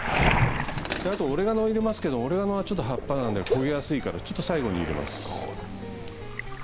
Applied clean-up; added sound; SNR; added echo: none; Waves, surf; 3 dB; none.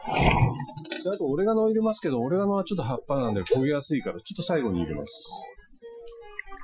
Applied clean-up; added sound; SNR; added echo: classical method Wiener filter.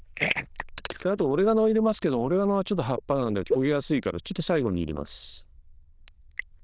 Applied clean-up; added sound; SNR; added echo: neural diffusion model UNIVERSE++.